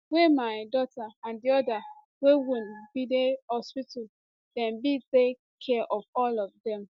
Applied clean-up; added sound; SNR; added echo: none; none; none; none.